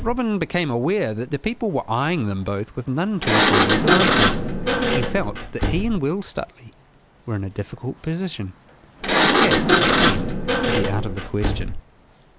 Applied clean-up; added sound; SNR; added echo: none; Sliding door; -3 dB; none.